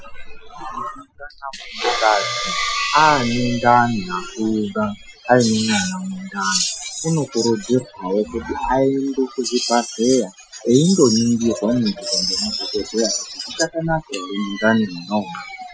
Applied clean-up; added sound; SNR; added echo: classical method Wiener filter.